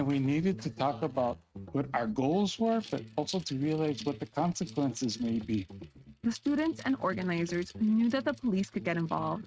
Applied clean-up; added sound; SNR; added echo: neural mask model RNNoise.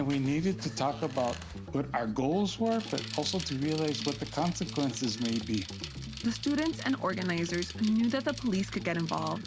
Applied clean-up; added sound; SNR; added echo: none; Bicycle; 14 dB; none.